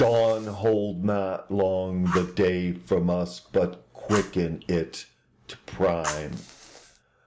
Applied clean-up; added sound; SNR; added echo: none; Fire; 15 dB; none.